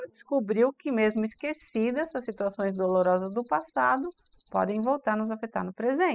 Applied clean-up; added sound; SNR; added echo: classical method spectral subtraction.